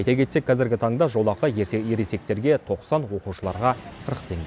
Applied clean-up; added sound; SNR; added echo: none; none; none; none.